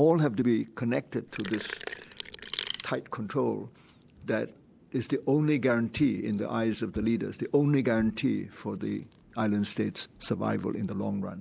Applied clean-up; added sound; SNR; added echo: none; Tools + Sink (filling or washing); 11 dB; none.